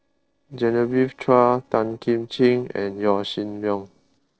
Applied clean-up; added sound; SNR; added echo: neural separator model SepFormer DNS4.